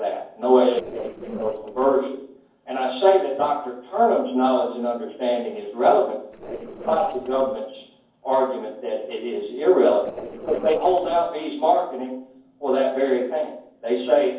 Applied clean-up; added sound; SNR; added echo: neural separator model SepFormer DNS4.